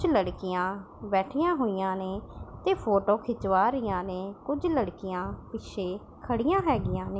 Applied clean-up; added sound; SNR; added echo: none; none; none; none.